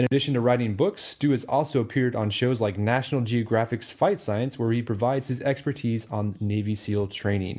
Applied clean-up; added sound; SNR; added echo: none; none; none; none.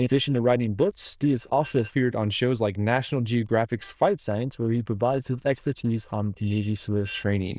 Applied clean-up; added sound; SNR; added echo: neural diffusion model UNIVERSE++.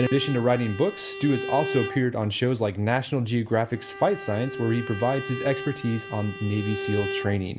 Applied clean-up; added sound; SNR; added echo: none; Bowed string instrument; 10 dB; none.